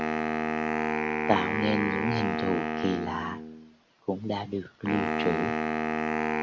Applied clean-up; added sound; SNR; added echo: none; Wind instrument, woodwind instrument; -2 dB; none.